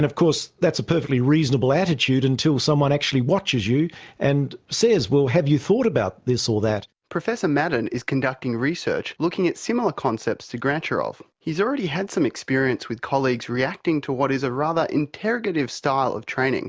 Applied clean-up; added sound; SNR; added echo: none; none; none; none.